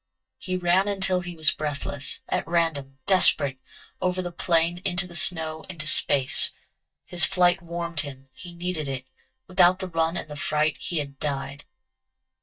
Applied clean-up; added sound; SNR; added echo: neural mask model DeepFilterNet 3.